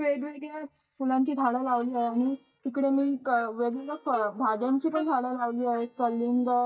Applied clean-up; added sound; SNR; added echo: neural mask model DeepFilterNet 3.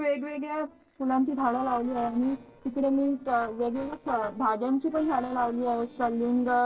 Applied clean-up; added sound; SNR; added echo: neural separator model SepFormer DNS4.